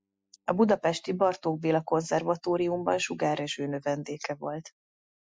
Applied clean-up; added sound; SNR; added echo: classical method Wiener filter.